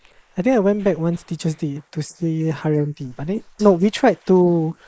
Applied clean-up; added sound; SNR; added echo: neural mask model Resemble Enhance denoiser.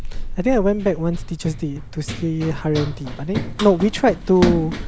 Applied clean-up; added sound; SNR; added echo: none; Run; 6 dB; none.